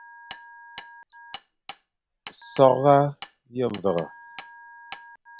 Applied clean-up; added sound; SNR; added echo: none; Hammer + Telephone; 17 dB; none.